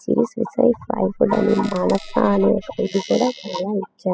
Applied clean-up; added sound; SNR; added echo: classical method spectral subtraction.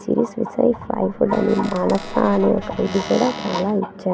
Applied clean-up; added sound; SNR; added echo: none; Livestock, farm animals, working animals + Squeak / Cupboard open or close; 12 dB; none.